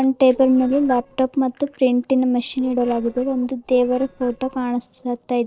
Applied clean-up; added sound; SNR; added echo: neural separator model SepFormer DNS4.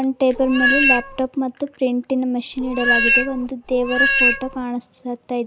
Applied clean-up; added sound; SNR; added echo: none; Meow; -2 dB; none.